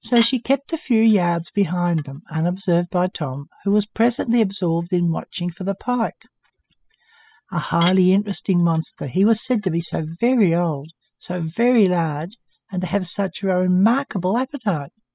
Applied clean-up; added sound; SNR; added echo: classical method spectral subtraction.